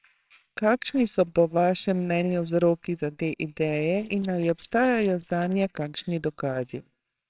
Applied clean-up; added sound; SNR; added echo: neural separator model SepFormer WHAMR!.